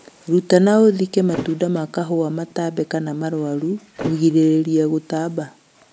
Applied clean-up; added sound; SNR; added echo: none; Thump, thud; 16 dB; none.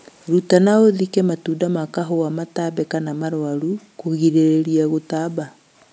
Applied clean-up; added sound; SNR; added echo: none; none; none; none.